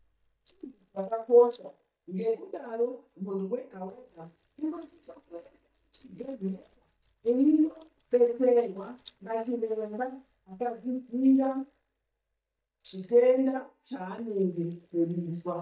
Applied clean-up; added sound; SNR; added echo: neural mask model DeepFilterNet 3.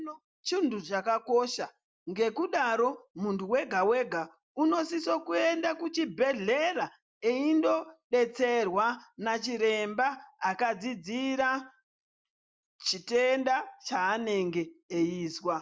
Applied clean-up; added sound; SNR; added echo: none; none; none; none.